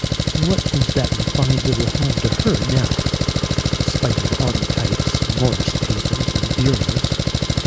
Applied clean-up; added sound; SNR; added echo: none; Engine; -4 dB; none.